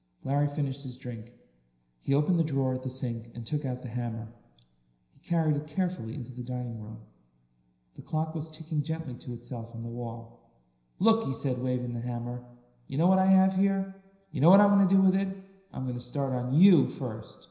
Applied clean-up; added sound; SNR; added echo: none; none; none; reverberation time 0.9 s.